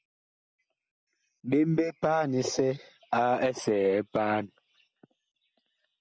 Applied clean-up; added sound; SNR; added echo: none; none; none; none.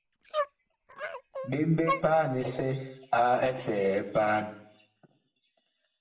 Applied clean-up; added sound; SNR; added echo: none; Dog; 8 dB; reverberation time 0.6 s.